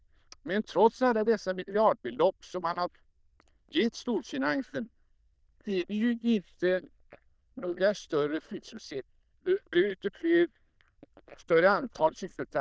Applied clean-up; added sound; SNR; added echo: neural diffusion model UNIVERSE++.